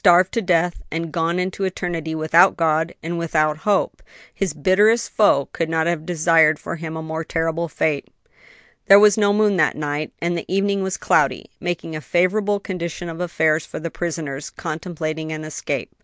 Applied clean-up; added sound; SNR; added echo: none; none; none; none.